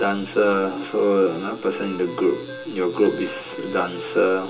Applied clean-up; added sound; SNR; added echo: none; Wind instrument, woodwind instrument; 15 dB; reverberation time 0.2 s.